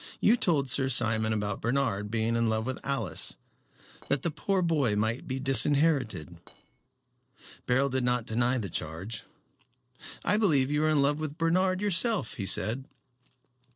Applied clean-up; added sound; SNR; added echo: neural separator model SepFormer DNS4.